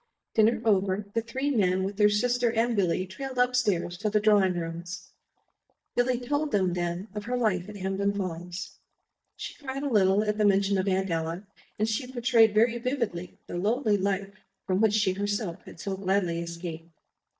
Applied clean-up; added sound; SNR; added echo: neural mask model DeepFilterNet 3.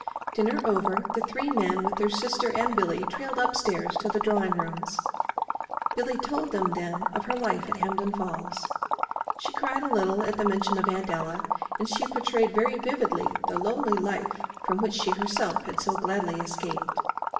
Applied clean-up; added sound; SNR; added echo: none; Liquid; 2 dB; reverberation time 0.8 s.